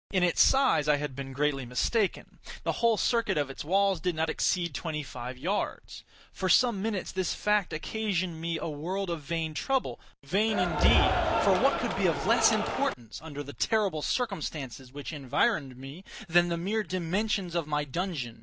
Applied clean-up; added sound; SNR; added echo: none; Cheering; -2 dB; none.